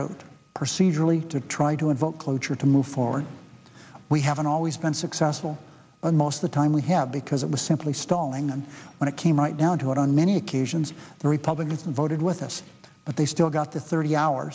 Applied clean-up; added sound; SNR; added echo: none; none; none; none.